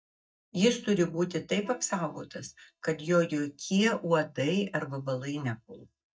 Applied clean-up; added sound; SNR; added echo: neural mask model DeepFilterNet 3.